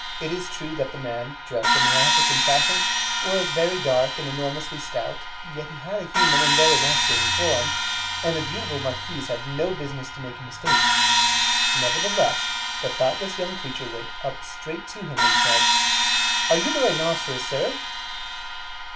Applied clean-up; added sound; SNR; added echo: none; Crash cymbal; -5 dB; reverberation time 0.2 s.